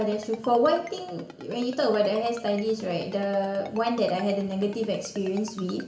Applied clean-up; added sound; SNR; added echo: none; Ringtone; 19 dB; reverberation time 1.2 s.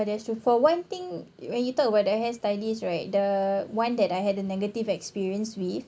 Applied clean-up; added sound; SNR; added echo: none; none; none; none.